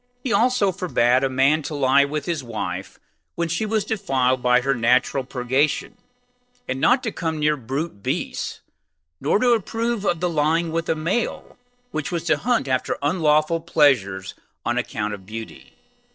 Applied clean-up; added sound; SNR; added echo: neural separator model SepFormer DNS4.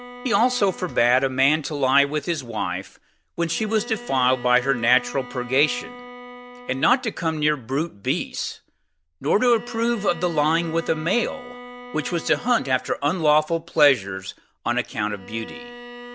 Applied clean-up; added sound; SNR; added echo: none; Bowed string instrument; 17 dB; none.